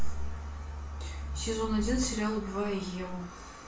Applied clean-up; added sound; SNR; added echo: none; none; none; reverberation time 0.3 s.